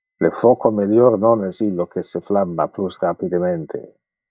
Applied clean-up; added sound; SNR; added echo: neural mask model DeepFilterNet 3.